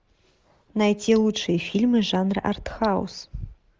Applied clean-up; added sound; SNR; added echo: none; none; none; none.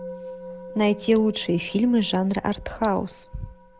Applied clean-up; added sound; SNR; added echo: none; Musical instrument; 17 dB; none.